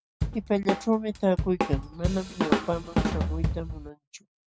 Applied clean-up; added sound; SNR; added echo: none; Drum / Drum kit; -1 dB; none.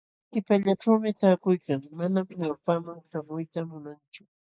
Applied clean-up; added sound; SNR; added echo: neural mask model Resemble Enhance denoiser.